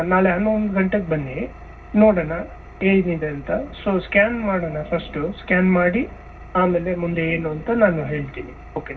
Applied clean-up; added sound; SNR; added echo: none; Engine; 18 dB; reverberation time 0.4 s.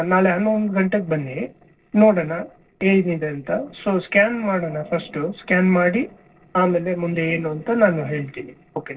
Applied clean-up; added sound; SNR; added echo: neural separator model SepFormer DNS4.